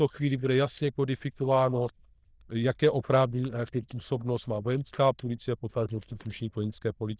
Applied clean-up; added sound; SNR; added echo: neural diffusion model UNIVERSE++.